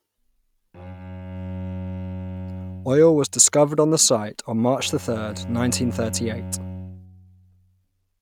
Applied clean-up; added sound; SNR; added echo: none; Bowed string instrument; 11 dB; none.